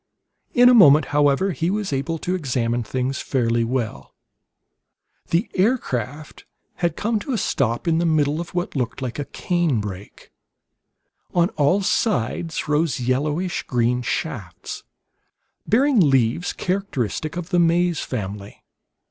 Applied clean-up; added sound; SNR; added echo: none; none; none; none.